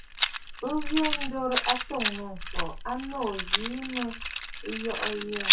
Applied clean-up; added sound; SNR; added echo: none; Rattle; -3 dB; reverberation time 0.3 s.